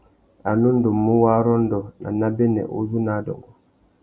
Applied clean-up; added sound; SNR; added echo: none; none; none; none.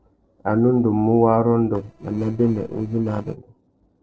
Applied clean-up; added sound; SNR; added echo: neural separator model SepFormer DNS4.